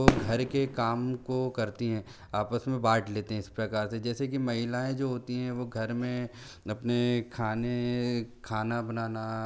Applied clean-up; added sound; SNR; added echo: none; Fireworks; 2 dB; none.